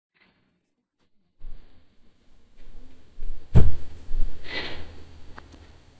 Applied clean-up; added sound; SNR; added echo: neural mask model DeepFilterNet 3.